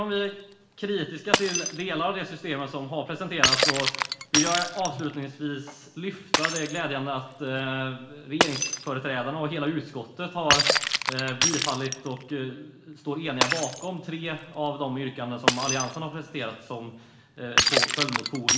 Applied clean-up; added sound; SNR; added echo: none; Shatter; -1 dB; reverberation time 0.8 s.